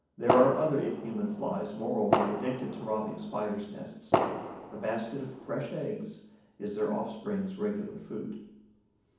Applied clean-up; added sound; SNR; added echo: none; Fireworks; 1 dB; reverberation time 1.2 s.